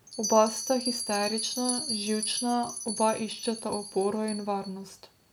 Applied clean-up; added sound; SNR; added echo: none; Bell; 7 dB; none.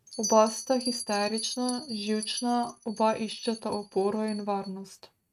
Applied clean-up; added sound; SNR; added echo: neural mask model RNNoise.